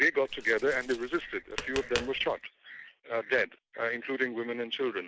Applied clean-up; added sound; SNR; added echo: none; Tap; 11 dB; none.